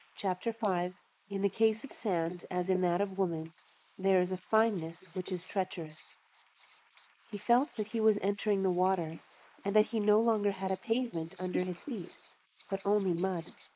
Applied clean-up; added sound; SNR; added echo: neural mask model Resemble Enhance denoiser.